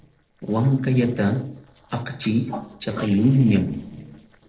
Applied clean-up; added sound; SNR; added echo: neural separator model SepFormer DNS4.